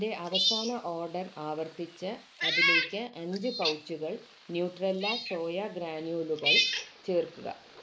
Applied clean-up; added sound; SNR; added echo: neural mask model Resemble Enhance denoiser.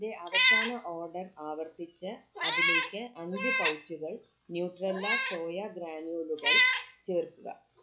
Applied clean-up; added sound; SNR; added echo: classical method log-MMSE.